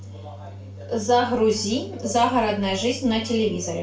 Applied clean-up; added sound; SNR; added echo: none; Organ; 15 dB; reverberation time 0.3 s.